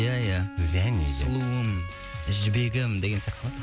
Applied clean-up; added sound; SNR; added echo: none; Coin (dropping) + Wind instrument, woodwind instrument; 15 dB; none.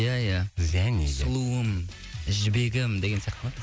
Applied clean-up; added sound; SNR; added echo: none; none; none; none.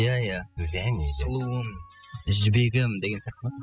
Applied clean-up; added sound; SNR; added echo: classical method spectral subtraction.